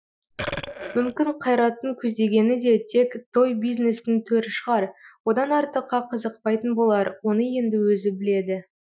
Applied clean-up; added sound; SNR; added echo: classical method Wiener filter.